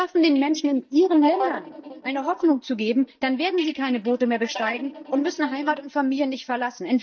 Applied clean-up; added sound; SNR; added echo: neural mask model DeepFilterNet 3.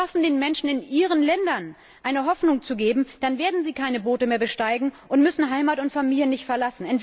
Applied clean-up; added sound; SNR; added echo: none; none; none; none.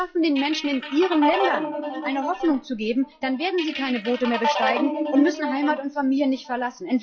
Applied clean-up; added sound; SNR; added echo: classical method WPE with log-MMSE.